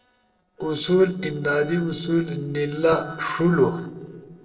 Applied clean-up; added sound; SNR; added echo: neural separator model SepFormer DNS4.